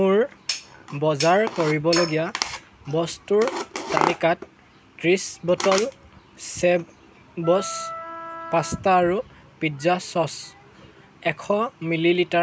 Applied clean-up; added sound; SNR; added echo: none; Wind instrument, woodwind instrument; 12 dB; none.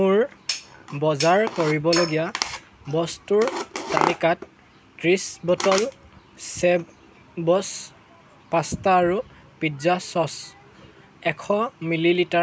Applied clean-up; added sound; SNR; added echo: none; none; none; none.